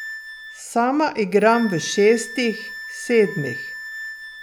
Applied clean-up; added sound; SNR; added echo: none; Wind instrument, woodwind instrument; 13 dB; none.